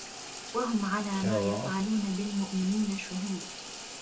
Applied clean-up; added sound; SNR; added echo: none; Bathtub (filling or washing) / Water tap, faucet; 6 dB; reverberation time 0.3 s.